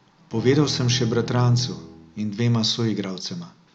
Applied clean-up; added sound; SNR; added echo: none; Bowed string instrument; 15 dB; none.